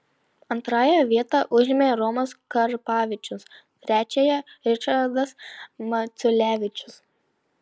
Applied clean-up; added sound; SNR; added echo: none; none; none; none.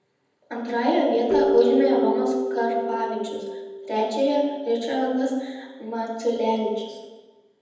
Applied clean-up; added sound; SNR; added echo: none; Keyboard (musical); 6 dB; reverberation time 1.0 s.